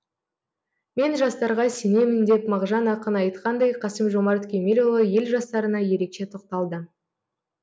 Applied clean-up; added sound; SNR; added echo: none; none; none; none.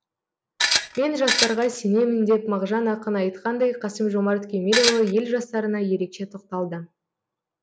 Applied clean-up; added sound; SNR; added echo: none; Tools; -1 dB; none.